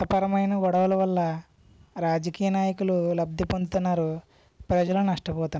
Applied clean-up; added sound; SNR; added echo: none; none; none; none.